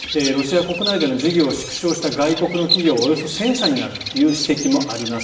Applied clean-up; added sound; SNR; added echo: none; Bird vocalization, bird call, bird song; 7 dB; reverberation time 0.8 s.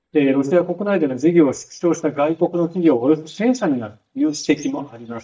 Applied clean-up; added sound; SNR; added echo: neural mask model DeepFilterNet 3.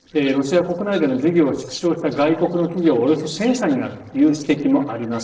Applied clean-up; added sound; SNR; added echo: neural separator model SepFormer DNS4.